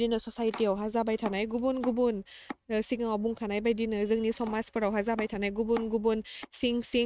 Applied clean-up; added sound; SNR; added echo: neural mask model RNNoise.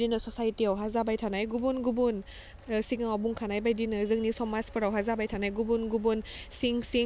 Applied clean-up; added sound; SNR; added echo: none; none; none; none.